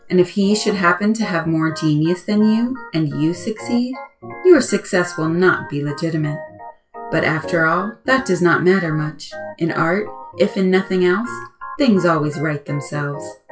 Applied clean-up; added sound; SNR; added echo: classical method WPE with log-MMSE.